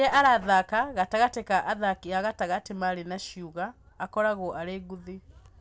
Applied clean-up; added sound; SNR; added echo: none; none; none; none.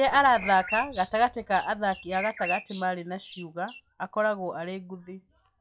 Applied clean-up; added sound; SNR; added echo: classical method log-MMSE.